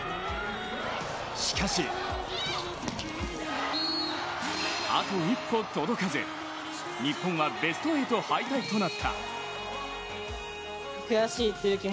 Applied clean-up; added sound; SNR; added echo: none; none; none; none.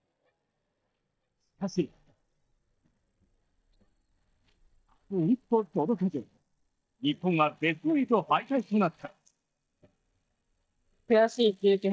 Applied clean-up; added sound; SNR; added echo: neural mask model DeepFilterNet 3.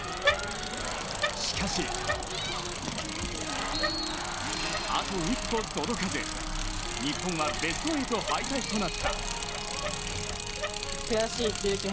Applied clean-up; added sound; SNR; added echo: none; Bicycle; 1 dB; none.